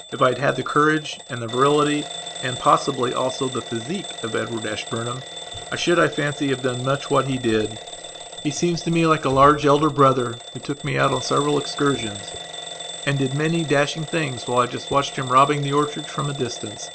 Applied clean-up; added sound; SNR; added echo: none; Alarm / Bell; 12 dB; none.